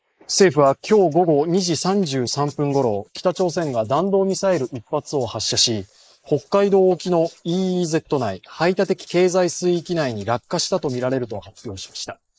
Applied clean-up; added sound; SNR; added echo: neural mask model Resemble Enhance denoiser.